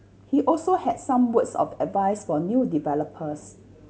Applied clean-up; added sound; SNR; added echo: none; none; none; none.